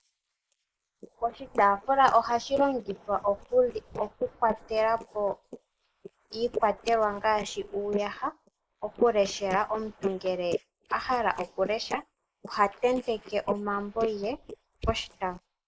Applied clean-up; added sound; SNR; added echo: neural mask model Resemble Enhance denoiser.